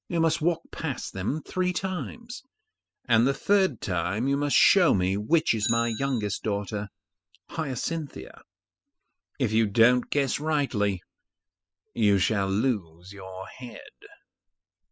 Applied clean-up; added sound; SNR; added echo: classical method spectral subtraction.